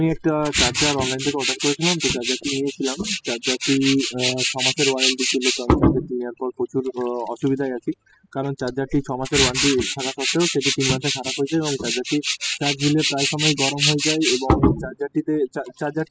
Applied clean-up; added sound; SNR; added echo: classical method spectral subtraction.